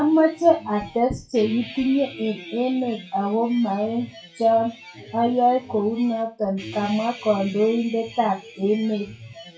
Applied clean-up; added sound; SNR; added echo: classical method WPE with log-MMSE.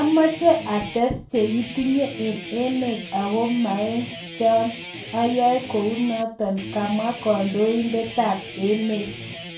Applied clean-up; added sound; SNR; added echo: none; Guitar; 13 dB; reverberation time 0.3 s.